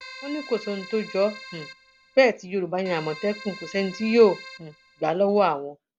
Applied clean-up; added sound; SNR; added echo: none; Keyboard (musical); 18 dB; none.